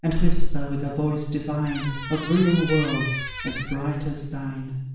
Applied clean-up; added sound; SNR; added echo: none; Squeak; 12 dB; reverberation time 0.6 s.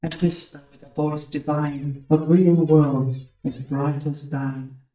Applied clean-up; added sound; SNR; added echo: neural mask model DeepFilterNet 3.